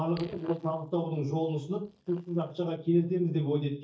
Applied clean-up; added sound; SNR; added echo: neural mask model DeepFilterNet 3.